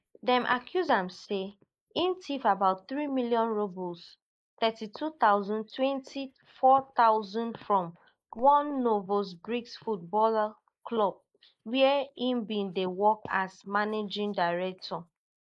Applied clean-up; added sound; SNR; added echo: neural mask model Resemble Enhance denoiser.